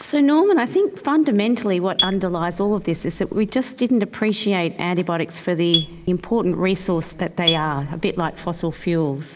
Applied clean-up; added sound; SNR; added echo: none; Marimba, xylophone; 8 dB; none.